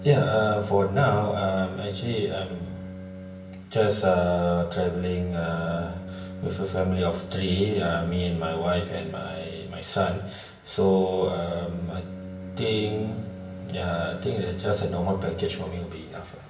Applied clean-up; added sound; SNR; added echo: none; Bowed string instrument; 12 dB; reverberation time 0.7 s.